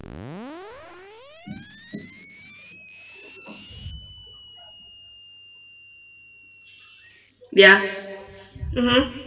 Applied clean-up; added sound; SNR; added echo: none; Screech; 19 dB; reverberation time 1.4 s.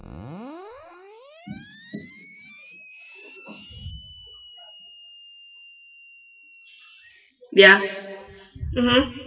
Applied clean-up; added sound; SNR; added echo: classical method WPE with log-MMSE.